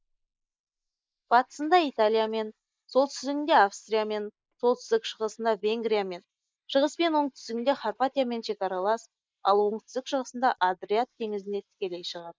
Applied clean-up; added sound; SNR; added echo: neural mask model Resemble Enhance denoiser.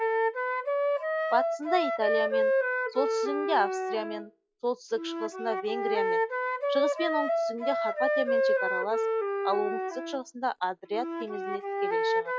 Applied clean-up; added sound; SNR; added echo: classical method log-MMSE.